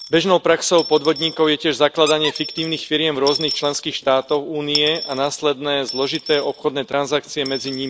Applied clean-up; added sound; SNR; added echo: none; Coin (dropping) / Dishes, pots, and pans + Squeak; 13 dB; none.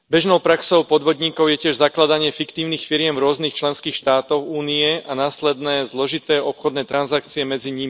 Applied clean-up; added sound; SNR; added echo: none; none; none; none.